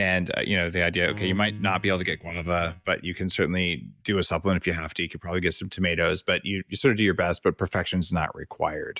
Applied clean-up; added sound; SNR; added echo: neural mask model DeepFilterNet 3.